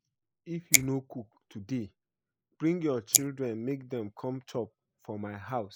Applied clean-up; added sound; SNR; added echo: neural mask model Resemble Enhance denoiser.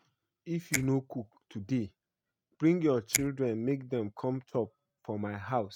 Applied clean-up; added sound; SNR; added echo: neural mask model RNNoise.